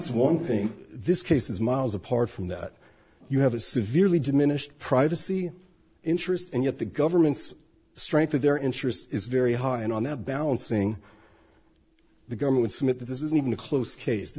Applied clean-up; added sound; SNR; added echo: none; none; none; none.